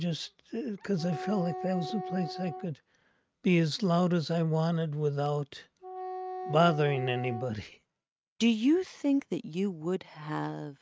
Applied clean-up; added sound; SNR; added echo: neural mask model RNNoise.